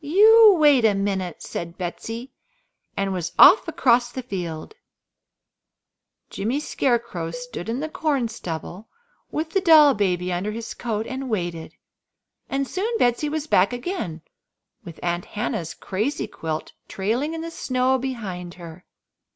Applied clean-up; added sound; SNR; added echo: none; Cowbell; 20 dB; none.